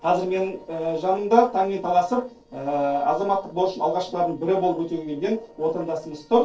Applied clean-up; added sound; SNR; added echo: neural separator model SepFormer DNS4.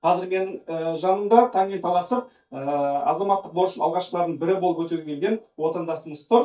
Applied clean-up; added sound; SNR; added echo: neural mask model DeepFilterNet 3.